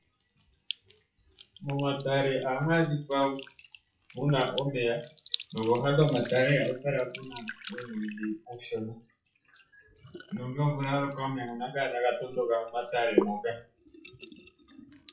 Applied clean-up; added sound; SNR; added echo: classical method WPE with log-MMSE.